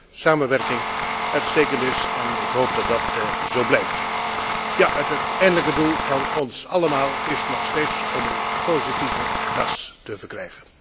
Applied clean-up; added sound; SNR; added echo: none; Tools; 0 dB; none.